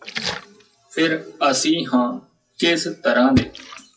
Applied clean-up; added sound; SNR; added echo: classical method WPE with log-MMSE.